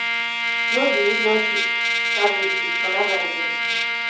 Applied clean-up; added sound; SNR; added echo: none; Trumpet; -5 dB; reverberation time 0.7 s.